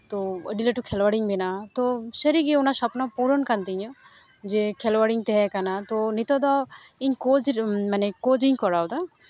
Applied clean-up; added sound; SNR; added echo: none; none; none; none.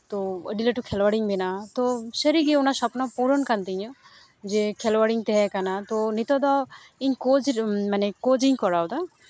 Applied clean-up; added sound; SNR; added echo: neural mask model Resemble Enhance denoiser.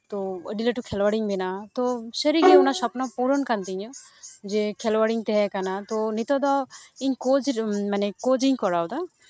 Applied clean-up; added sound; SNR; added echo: neural mask model RNNoise.